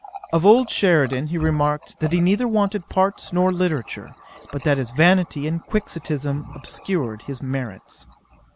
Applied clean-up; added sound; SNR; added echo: none; Water tap, faucet; 20 dB; none.